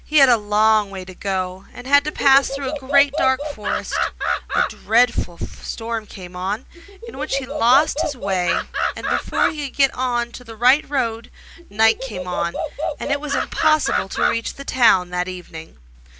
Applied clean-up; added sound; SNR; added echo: none; Animal; 5 dB; none.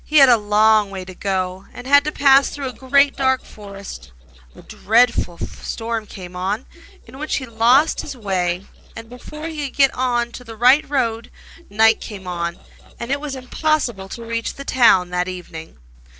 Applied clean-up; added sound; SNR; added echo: neural separator model SepFormer DNS4.